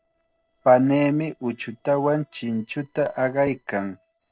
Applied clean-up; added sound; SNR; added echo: neural separator model SepFormer DNS4.